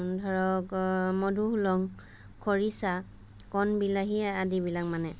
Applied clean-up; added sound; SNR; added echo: none; none; none; none.